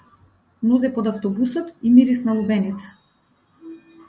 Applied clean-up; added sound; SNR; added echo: none; none; none; none.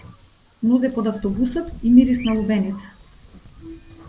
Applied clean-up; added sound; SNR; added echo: none; Bird vocalization, bird call, bird song + Wind; 17 dB; none.